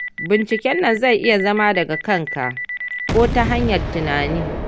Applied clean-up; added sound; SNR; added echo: none; Boom; 6 dB; none.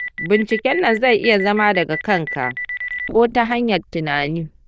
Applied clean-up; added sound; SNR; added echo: neural diffusion model UNIVERSE++.